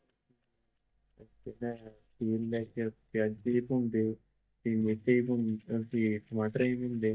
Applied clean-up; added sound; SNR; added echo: neural mask model DeepFilterNet 3.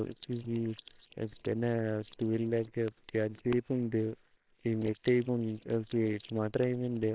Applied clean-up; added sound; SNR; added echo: neural separator model SepFormer WHAMR!.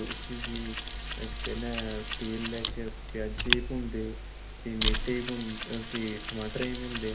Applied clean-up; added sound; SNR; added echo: none; Mechanisms; -1 dB; reverberation time 0.3 s.